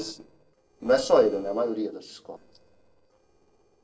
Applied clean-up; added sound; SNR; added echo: neural separator model SepFormer DNS4.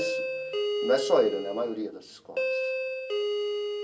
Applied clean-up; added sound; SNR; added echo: none; Doorbell; 0 dB; reverberation time 0.2 s.